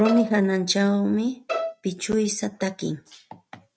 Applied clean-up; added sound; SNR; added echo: neural mask model RNNoise.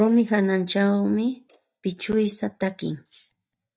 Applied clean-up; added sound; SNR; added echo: neural mask model DeepFilterNet 3.